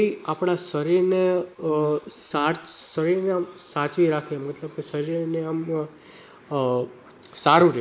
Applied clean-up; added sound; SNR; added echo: neural mask model Resemble Enhance denoiser.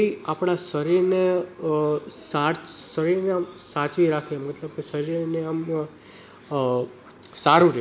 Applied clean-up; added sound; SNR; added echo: none; none; none; none.